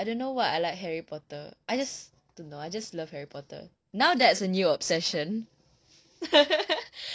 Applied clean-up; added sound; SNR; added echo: none; none; none; none.